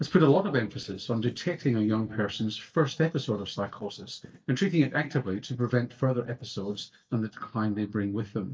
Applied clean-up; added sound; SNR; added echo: neural mask model DeepFilterNet 3.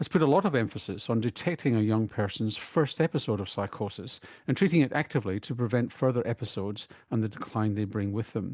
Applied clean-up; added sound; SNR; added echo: none; none; none; none.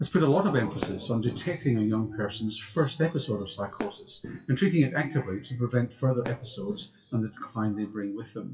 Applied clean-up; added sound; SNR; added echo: classical method WPE with log-MMSE.